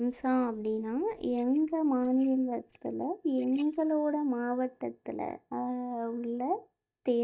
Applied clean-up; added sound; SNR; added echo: neural mask model DeepFilterNet 3.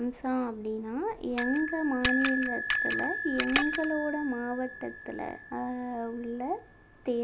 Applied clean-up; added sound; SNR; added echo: none; Bell; 3 dB; none.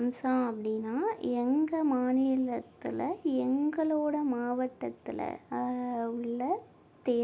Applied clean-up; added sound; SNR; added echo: none; none; none; none.